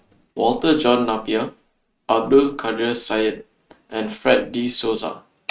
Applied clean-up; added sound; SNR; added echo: neural mask model RNNoise.